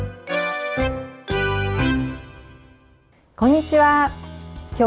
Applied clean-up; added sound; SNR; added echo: none; none; none; none.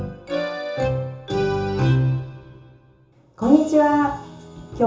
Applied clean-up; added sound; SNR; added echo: none; none; none; reverberation time 0.6 s.